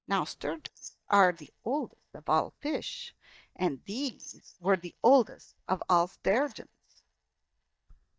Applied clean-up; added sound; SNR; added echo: neural mask model DeepFilterNet 3.